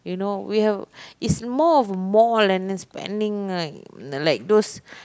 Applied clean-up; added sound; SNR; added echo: none; none; none; none.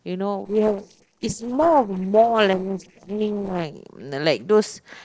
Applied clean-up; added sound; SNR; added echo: neural separator model SepFormer DNS4.